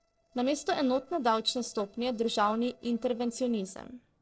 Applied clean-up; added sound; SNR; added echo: neural separator model SepFormer DNS4.